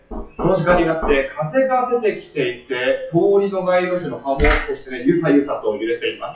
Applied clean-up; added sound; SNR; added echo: classical method WPE with log-MMSE.